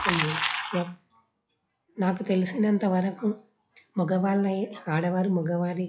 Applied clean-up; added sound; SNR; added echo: classical method log-MMSE.